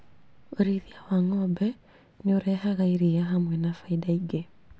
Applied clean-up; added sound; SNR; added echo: none; none; none; none.